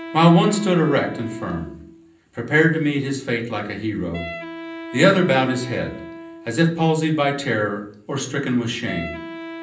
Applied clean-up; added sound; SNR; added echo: none; Wind instrument, woodwind instrument; 15 dB; reverberation time 0.6 s.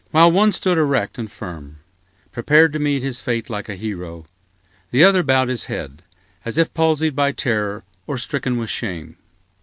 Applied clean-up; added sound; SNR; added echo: none; none; none; none.